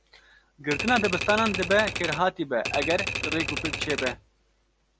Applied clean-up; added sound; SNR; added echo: none; Typewriter; 4 dB; none.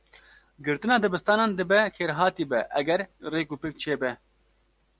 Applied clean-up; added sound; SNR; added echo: none; none; none; none.